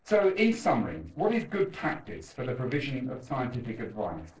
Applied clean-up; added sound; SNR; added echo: neural separator model SepFormer DNS4.